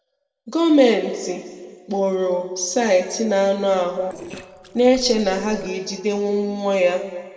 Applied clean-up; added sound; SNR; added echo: neural separator model SepFormer DNS4.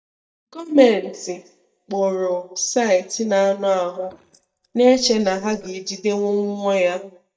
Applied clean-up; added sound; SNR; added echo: neural mask model DeepFilterNet 3.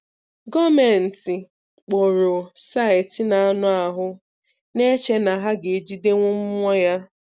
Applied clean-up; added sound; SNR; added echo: none; none; none; none.